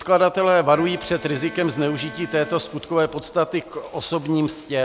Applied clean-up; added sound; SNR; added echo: none; Mechanisms + Bowed string instrument; 19 dB; none.